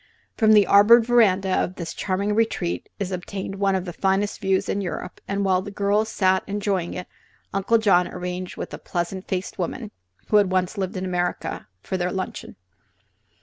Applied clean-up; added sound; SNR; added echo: none; none; none; none.